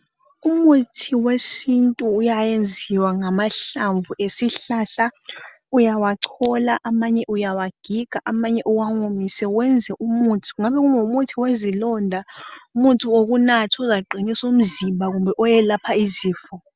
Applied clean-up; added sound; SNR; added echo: none; none; none; none.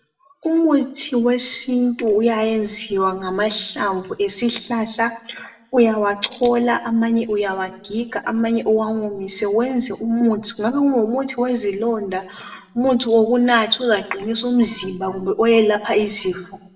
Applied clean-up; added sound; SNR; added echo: none; none; none; reverberation time 0.7 s.